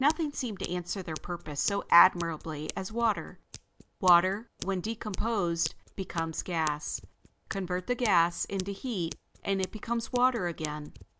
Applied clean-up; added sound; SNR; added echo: none; Scissors; 17 dB; none.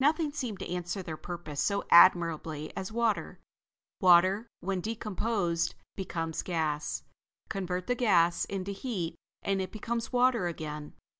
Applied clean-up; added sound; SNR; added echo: none; none; none; none.